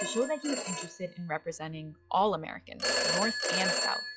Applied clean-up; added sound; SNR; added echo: classical method log-MMSE.